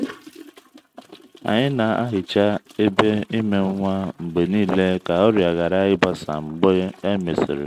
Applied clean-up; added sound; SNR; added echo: neural mask model RNNoise.